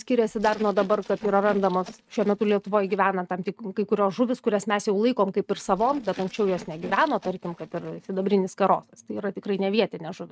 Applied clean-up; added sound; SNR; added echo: neural mask model RNNoise.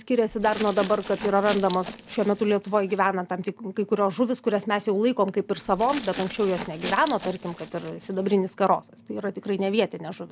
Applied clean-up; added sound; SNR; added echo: none; Glass; 13 dB; none.